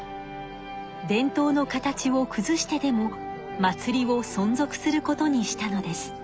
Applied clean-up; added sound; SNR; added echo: none; none; none; none.